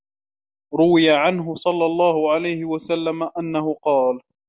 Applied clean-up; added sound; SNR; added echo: none; none; none; none.